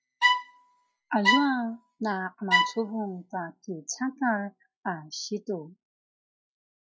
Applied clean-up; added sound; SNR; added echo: classical method log-MMSE.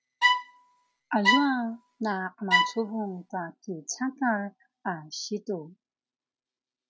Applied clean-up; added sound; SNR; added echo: none; Bowed string instrument; -4 dB; none.